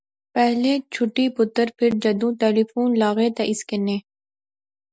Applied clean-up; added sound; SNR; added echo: none; none; none; none.